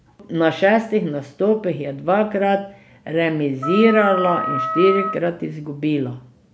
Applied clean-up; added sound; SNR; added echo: none; Wind instrument, woodwind instrument; 5 dB; none.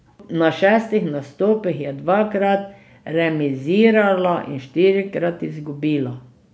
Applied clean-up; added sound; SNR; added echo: none; none; none; none.